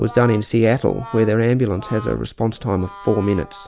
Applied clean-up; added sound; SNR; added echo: none; Brass instrument; 19 dB; none.